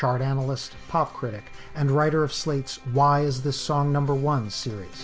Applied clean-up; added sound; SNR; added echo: none; none; none; none.